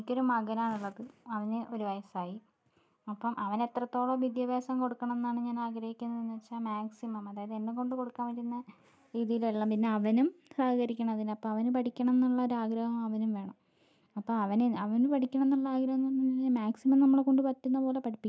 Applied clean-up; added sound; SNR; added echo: none; none; none; none.